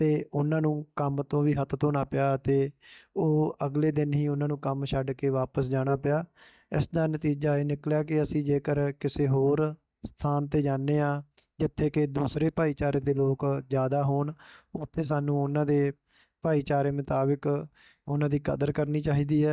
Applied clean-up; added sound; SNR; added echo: neural mask model DeepFilterNet 3.